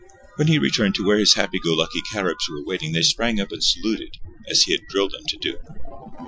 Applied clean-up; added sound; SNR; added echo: classical method Wiener filter.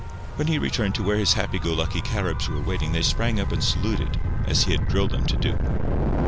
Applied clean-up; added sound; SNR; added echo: none; Gull, seagull / Waves, surf / Siren; -2 dB; none.